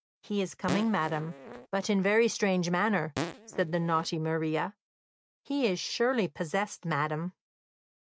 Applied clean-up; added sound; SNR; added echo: neural mask model RNNoise.